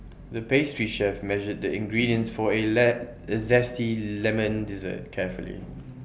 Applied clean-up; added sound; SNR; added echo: none; none; none; none.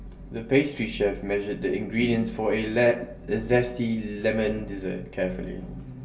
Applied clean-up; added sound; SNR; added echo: none; none; none; reverberation time 0.2 s.